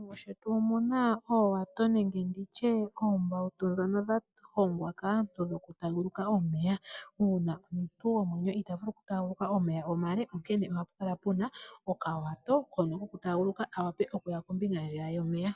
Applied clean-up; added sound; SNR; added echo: none; none; none; none.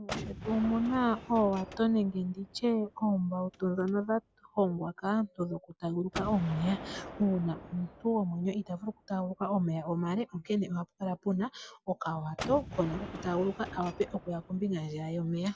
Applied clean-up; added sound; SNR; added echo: none; Gunshot, gunfire; 14 dB; none.